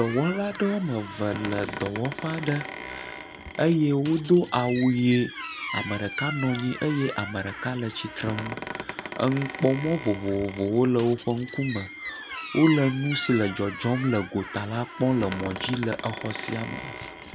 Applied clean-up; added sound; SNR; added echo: none; Squeak; 11 dB; none.